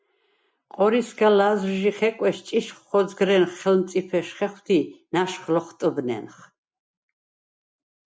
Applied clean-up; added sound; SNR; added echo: none; none; none; none.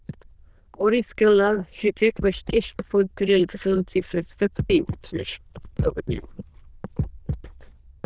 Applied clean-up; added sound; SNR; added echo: neural diffusion model UNIVERSE++.